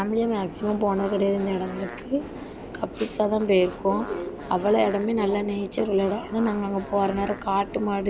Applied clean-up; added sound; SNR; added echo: none; Fart + Subway, metro, underground; 11 dB; none.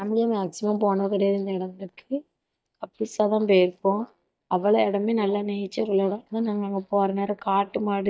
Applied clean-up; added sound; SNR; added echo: neural mask model DeepFilterNet 3.